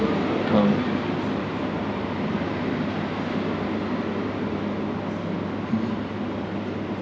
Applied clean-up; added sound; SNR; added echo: none; none; none; none.